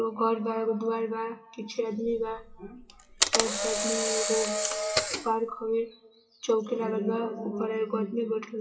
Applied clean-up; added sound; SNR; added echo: classical method WPE with log-MMSE.